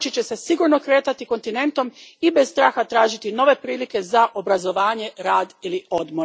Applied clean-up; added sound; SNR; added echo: none; none; none; none.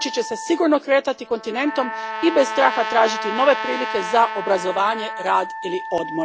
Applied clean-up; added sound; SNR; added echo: none; Wind instrument, woodwind instrument + Trumpet; 8 dB; none.